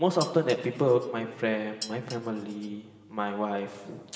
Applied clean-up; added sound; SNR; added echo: none; Dishes, pots, and pans; 16 dB; reverberation time 1.7 s.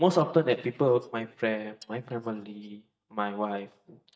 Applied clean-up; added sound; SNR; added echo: neural mask model DeepFilterNet 3.